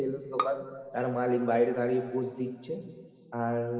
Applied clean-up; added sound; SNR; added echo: none; Bowed string instrument; 10 dB; reverberation time 2.2 s.